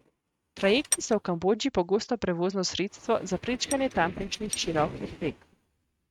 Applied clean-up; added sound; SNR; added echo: neural mask model RNNoise.